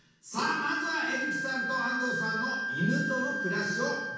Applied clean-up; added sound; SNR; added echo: none; Wind instrument, woodwind instrument; 0 dB; reverberation time 1.2 s.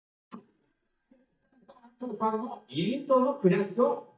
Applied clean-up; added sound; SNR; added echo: neural mask model DeepFilterNet 3.